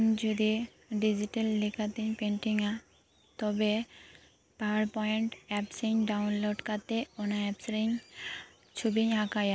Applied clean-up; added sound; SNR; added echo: none; none; none; none.